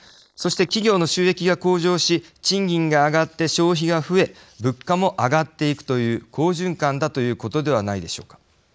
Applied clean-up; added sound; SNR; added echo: neural mask model Resemble Enhance denoiser.